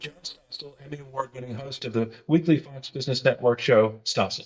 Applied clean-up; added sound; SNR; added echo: neural mask model DeepFilterNet 3.